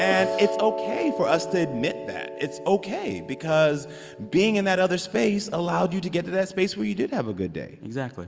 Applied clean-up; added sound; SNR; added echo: none; Piano; 9 dB; none.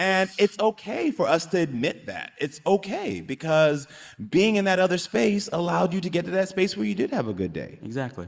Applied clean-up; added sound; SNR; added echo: neural mask model Resemble Enhance denoiser.